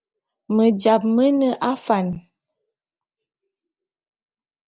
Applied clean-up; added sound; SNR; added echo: none; none; none; none.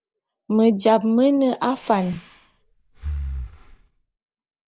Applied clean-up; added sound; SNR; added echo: none; Breathing; 12 dB; none.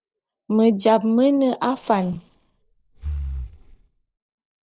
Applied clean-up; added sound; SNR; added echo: neural separator model SepFormer DNS4.